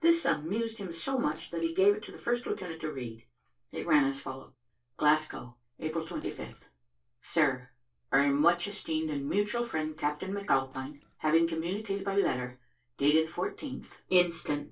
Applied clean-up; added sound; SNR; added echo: neural separator model SepFormer DNS4.